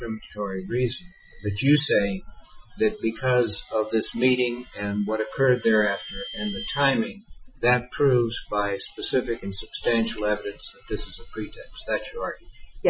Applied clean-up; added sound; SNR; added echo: classical method Wiener filter.